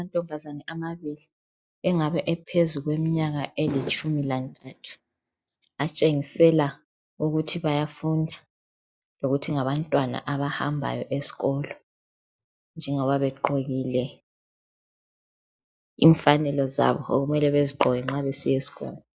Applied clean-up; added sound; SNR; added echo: neural mask model DeepFilterNet 3.